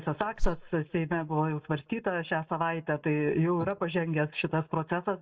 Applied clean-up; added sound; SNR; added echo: neural mask model DeepFilterNet 3.